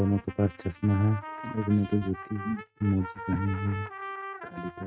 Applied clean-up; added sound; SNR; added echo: neural mask model RNNoise.